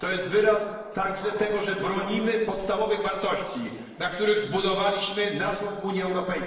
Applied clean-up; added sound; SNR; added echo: neural separator model SepFormer DNS4.